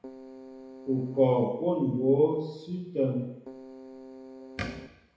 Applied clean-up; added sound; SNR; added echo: none; Keyboard (musical); 16 dB; reverberation time 0.8 s.